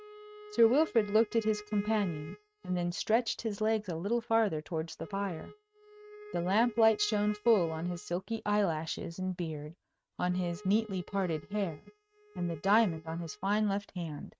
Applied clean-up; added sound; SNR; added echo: neural mask model RNNoise.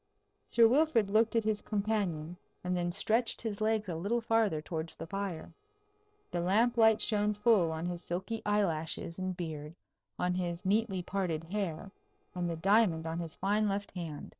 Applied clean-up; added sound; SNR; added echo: neural separator model SepFormer DNS4.